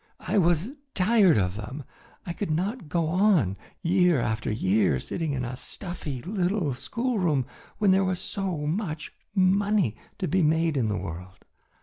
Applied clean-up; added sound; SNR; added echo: none; none; none; none.